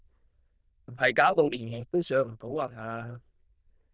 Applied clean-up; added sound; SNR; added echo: neural diffusion model UNIVERSE++.